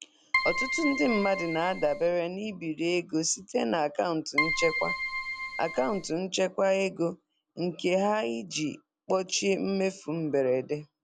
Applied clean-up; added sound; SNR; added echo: none; Keyboard (musical); 3 dB; none.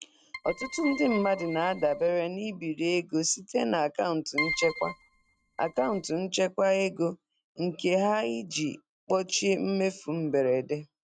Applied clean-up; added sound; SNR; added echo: neural mask model RNNoise.